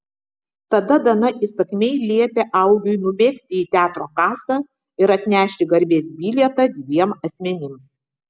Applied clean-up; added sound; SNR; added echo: none; none; none; none.